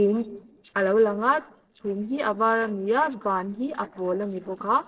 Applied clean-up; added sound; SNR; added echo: neural separator model SepFormer DNS4.